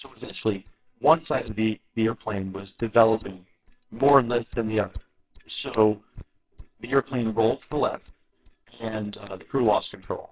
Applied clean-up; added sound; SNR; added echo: neural separator model SepFormer WHAMR!.